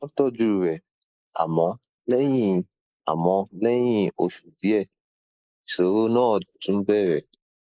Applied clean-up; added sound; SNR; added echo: neural mask model Resemble Enhance denoiser.